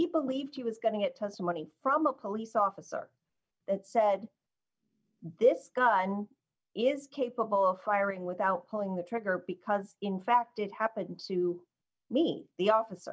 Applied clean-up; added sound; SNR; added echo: none; none; none; none.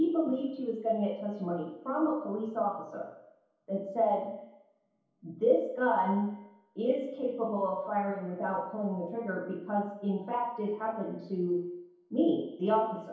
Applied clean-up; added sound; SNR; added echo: none; none; none; reverberation time 2.2 s.